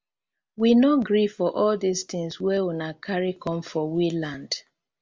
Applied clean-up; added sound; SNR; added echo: none; none; none; none.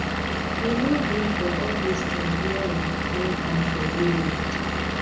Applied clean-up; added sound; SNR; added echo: none; Engine / Vehicle; -2 dB; reverberation time 0.6 s.